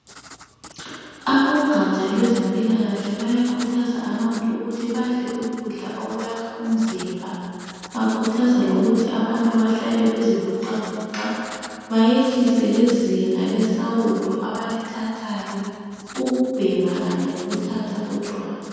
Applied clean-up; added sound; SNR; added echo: none; Writing; 20 dB; reverberation time 2.0 s.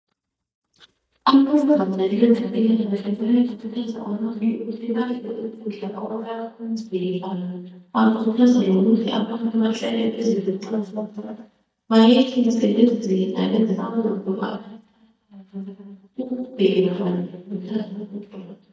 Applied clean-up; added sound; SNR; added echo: neural mask model DeepFilterNet 3.